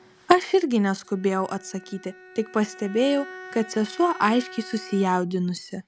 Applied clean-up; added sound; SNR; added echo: none; Bowed string instrument; 19 dB; none.